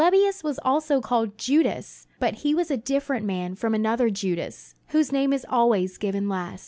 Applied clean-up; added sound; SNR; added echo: none; none; none; none.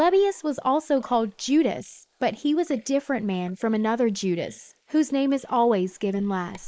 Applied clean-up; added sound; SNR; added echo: neural mask model Resemble Enhance denoiser.